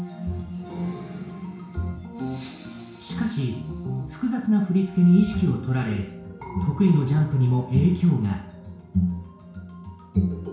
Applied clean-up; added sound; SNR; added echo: none; none; none; reverberation time 0.6 s.